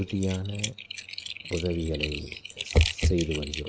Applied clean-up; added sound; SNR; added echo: neural mask model RNNoise.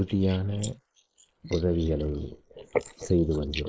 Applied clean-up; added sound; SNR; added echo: neural mask model Resemble Enhance denoiser.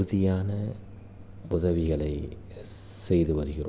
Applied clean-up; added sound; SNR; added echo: none; none; none; none.